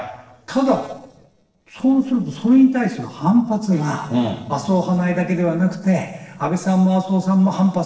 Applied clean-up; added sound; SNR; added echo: neural separator model SepFormer DNS4.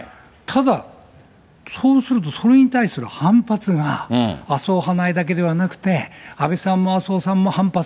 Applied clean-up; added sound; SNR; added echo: none; none; none; none.